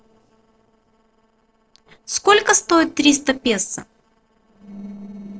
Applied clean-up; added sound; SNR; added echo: neural separator model SepFormer DNS4.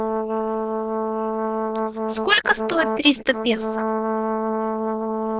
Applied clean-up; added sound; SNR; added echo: neural diffusion model UNIVERSE++.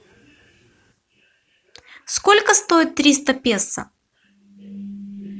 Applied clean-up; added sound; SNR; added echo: none; none; none; none.